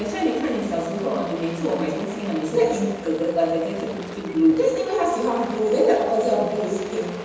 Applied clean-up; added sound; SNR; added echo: none; Rain; 17 dB; reverberation time 1.1 s.